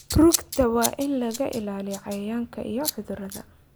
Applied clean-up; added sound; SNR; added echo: none; Scissors; 10 dB; none.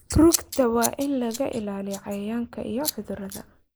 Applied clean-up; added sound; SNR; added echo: neural mask model Resemble Enhance denoiser.